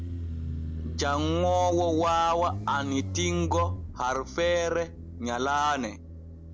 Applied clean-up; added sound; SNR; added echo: none; Motorcycle; 7 dB; none.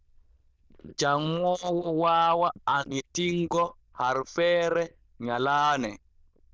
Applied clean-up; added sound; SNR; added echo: neural diffusion model UNIVERSE++.